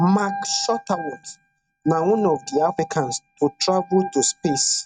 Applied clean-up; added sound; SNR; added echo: neural mask model RNNoise.